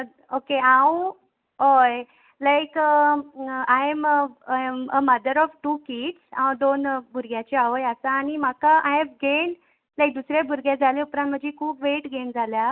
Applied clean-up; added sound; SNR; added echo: none; none; none; none.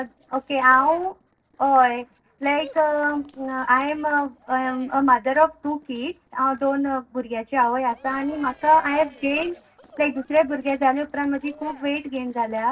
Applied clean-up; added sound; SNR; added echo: neural separator model SepFormer DNS4.